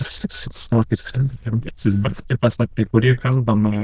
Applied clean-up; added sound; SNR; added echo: neural diffusion model UNIVERSE++.